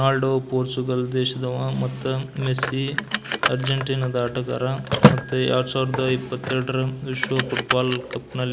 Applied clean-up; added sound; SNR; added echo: none; Car + Telephone; 3 dB; none.